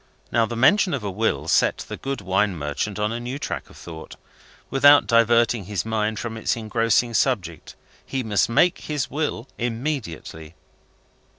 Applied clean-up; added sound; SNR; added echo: none; none; none; none.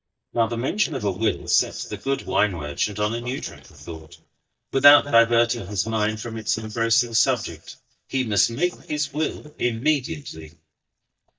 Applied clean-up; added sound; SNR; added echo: neural mask model DeepFilterNet 3.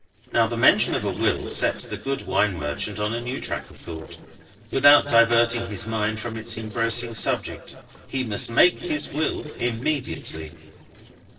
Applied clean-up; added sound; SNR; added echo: neural separator model SepFormer DNS4.